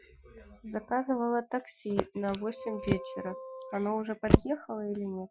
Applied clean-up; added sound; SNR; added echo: classical method Wiener filter.